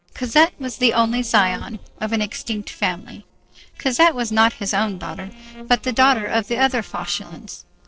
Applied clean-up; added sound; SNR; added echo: neural separator model SepFormer DNS4.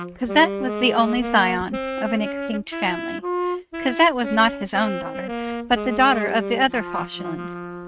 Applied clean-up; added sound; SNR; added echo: neural mask model RNNoise.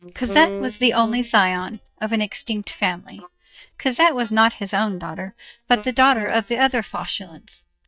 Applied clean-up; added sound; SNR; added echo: neural mask model DeepFilterNet 3.